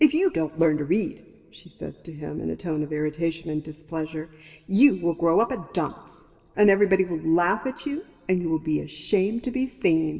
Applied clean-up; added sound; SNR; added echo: none; none; none; reverberation time 1.4 s.